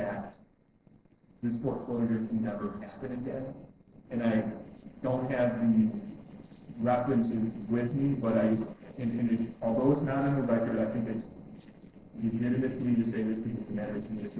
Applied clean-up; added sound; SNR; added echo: neural separator model SepFormer DNS4.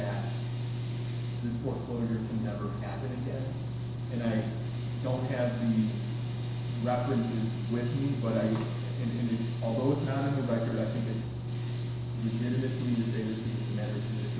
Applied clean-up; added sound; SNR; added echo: none; Mechanical fan / Engine; 1 dB; reverberation time 0.7 s.